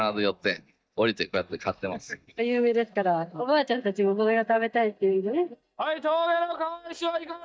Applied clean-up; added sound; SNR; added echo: neural mask model DeepFilterNet 3.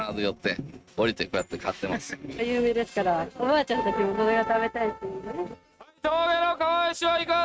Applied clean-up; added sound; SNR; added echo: neural mask model RNNoise.